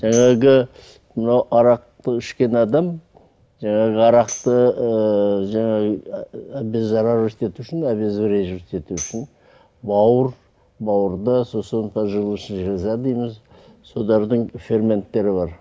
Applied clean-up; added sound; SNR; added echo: none; Tambourine; 18 dB; none.